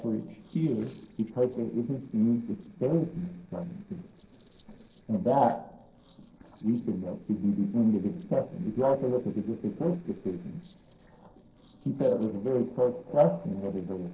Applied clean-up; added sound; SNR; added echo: neural separator model SepFormer DNS4.